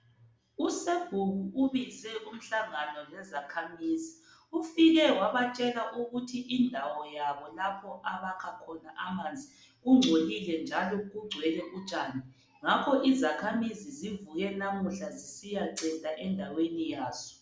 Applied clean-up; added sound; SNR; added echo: none; none; none; none.